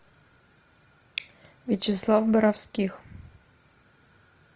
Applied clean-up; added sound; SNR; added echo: none; none; none; none.